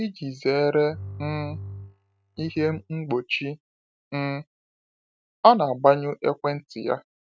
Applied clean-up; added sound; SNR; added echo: neural mask model RNNoise.